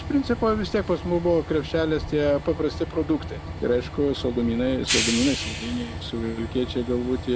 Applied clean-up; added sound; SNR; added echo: none; Train; 7 dB; none.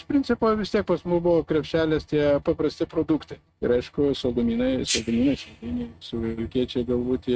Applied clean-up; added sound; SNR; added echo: neural mask model RNNoise.